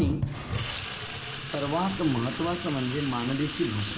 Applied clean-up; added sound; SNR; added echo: none; Sink (filling or washing) / Water tap, faucet; 4 dB; reverberation time 2.4 s.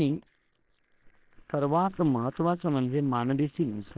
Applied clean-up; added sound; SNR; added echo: neural separator model SepFormer WHAMR!.